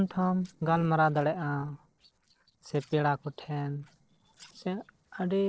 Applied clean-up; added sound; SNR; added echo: neural separator model SepFormer DNS4.